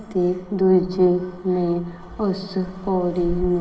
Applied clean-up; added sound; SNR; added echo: none; none; none; reverberation time 2.0 s.